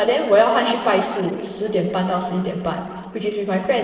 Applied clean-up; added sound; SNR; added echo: neural separator model SepFormer DNS4.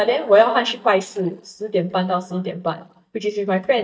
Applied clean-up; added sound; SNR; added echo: neural mask model DeepFilterNet 3.